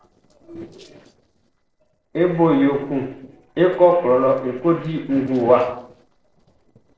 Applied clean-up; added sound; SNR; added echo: neural separator model SepFormer DNS4.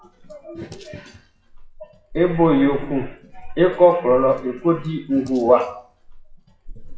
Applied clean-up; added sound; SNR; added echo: classical method WPE with log-MMSE.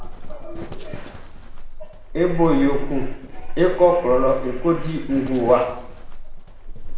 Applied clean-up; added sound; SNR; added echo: none; Livestock, farm animals, working animals; 4 dB; reverberation time 0.7 s.